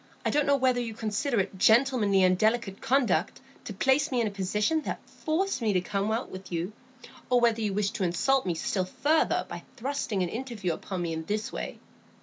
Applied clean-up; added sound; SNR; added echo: none; none; none; none.